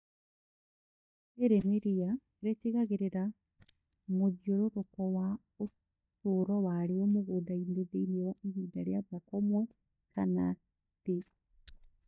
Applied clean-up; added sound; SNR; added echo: neural mask model DeepFilterNet 3.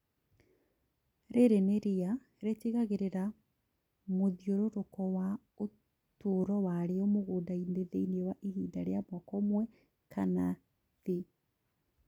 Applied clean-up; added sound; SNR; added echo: none; none; none; none.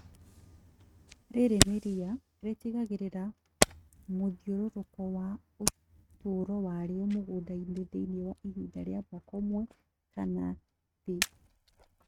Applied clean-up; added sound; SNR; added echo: neural mask model RNNoise.